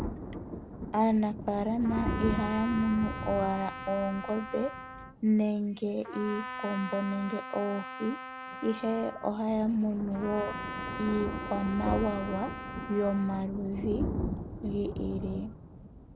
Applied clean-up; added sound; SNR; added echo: none; Thunder + Trumpet; 6 dB; none.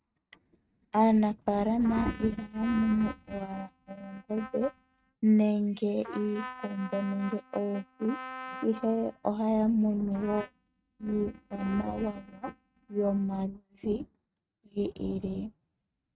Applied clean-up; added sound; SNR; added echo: neural mask model RNNoise.